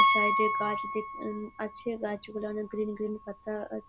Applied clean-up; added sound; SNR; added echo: none; Piano; -3 dB; none.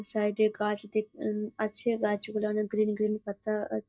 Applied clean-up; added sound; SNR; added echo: neural mask model DeepFilterNet 3.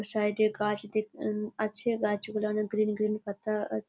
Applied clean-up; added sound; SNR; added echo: none; none; none; none.